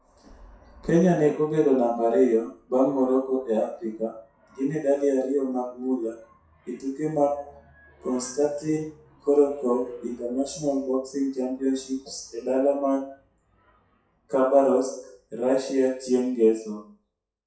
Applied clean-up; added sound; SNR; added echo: classical method WPE with log-MMSE.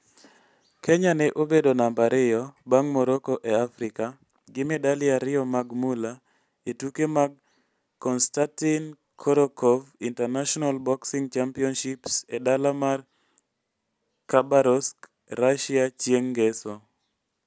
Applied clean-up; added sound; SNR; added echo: none; none; none; none.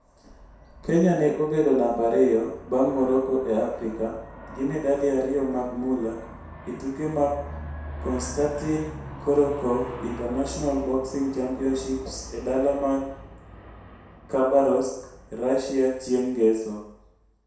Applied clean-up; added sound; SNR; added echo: none; Aircraft; 15 dB; reverberation time 0.7 s.